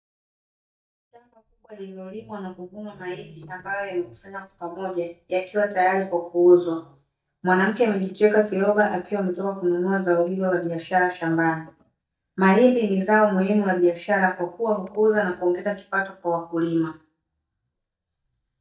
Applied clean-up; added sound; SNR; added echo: neural mask model DeepFilterNet 3.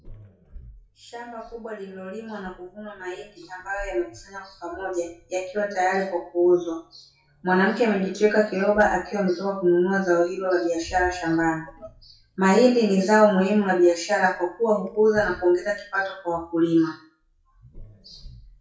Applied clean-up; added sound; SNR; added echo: classical method WPE with log-MMSE.